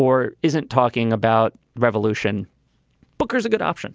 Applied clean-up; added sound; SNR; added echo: none; none; none; none.